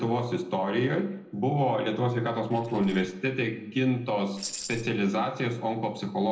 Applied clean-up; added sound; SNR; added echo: neural separator model SepFormer DNS4.